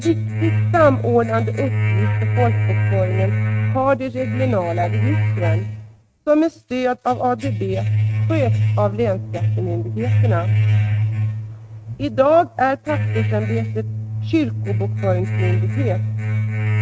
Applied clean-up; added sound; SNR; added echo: neural mask model RNNoise.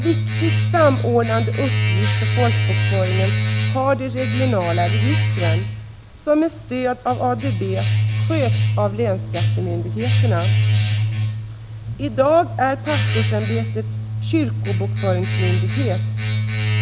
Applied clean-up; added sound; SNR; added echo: none; Domestic sounds, home sounds; -4 dB; none.